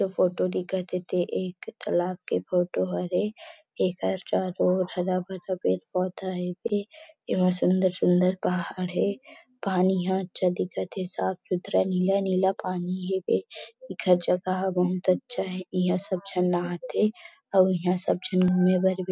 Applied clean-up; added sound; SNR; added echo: none; none; none; none.